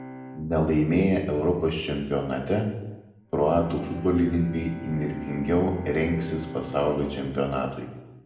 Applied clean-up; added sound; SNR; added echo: none; Bowed string instrument; 16 dB; reverberation time 0.9 s.